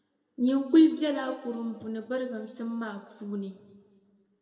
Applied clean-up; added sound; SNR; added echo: none; none; none; reverberation time 1.4 s.